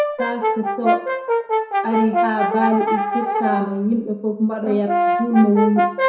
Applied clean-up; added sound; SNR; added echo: none; Brass instrument; 0 dB; reverberation time 0.6 s.